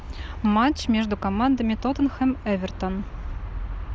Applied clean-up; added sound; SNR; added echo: none; none; none; none.